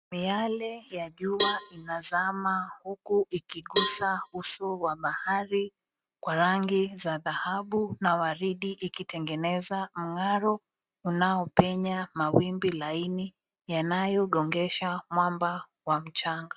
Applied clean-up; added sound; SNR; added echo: neural mask model RNNoise.